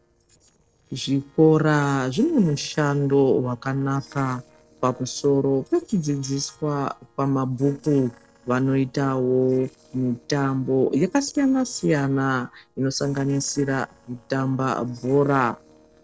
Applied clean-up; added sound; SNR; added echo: neural separator model SepFormer DNS4.